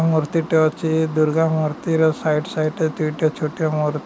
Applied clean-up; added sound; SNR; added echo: none; none; none; none.